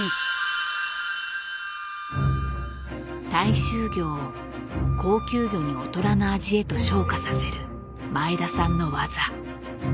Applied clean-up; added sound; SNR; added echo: none; Wind instrument, woodwind instrument; 13 dB; none.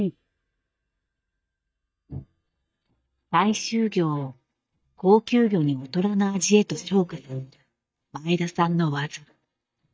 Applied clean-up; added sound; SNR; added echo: neural mask model DeepFilterNet 3.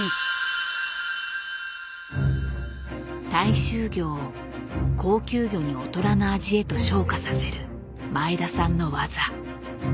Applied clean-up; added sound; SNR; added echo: none; none; none; none.